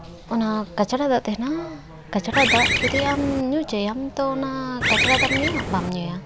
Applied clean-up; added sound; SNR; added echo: none; Bird; -2 dB; none.